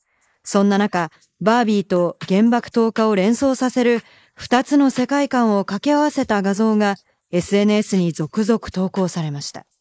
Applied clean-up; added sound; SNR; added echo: neural mask model Resemble Enhance denoiser.